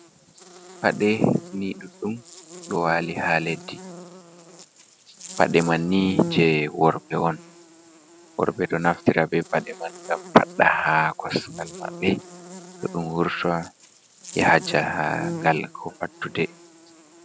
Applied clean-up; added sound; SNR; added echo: none; Buzz; 15 dB; none.